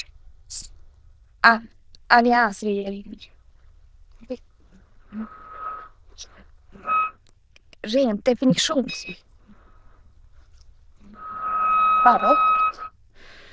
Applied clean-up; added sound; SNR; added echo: neural diffusion model UNIVERSE++.